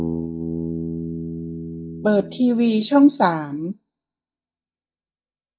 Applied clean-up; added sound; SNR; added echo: neural mask model DeepFilterNet 3.